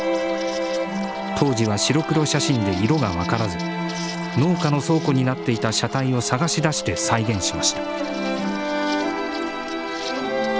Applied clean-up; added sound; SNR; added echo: none; Liquid; 17 dB; none.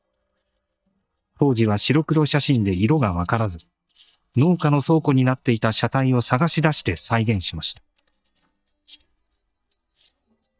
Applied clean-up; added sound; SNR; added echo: neural mask model DeepFilterNet 3.